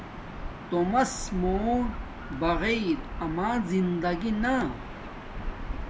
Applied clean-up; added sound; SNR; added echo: none; Gull, seagull / Ocean; 7 dB; none.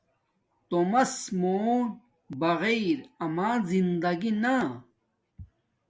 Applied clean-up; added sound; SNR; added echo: none; none; none; none.